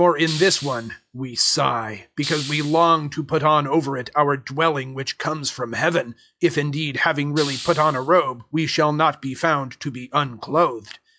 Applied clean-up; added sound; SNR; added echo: classical method log-MMSE.